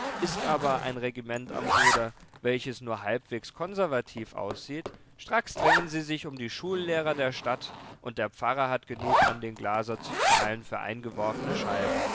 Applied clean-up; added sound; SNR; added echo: none; Zipper (clothing); 0 dB; none.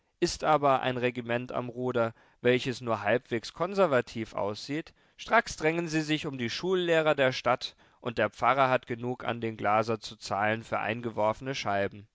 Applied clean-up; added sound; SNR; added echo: none; none; none; none.